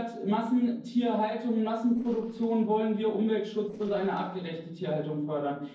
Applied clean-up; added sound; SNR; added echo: neural separator model SepFormer DNS4.